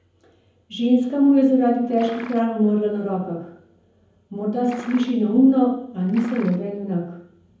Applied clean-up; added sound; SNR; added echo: none; Liquid; 18 dB; reverberation time 0.7 s.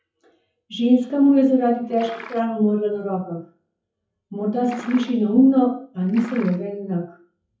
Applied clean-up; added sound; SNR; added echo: classical method WPE with log-MMSE.